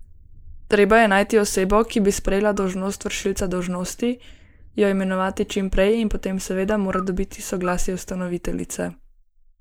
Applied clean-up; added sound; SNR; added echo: neural mask model Resemble Enhance denoiser.